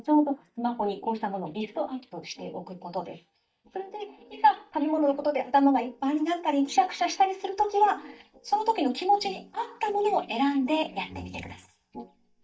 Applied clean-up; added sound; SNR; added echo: neural mask model DeepFilterNet 3.